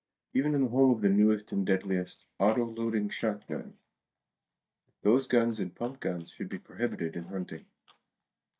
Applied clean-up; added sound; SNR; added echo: neural mask model DeepFilterNet 3.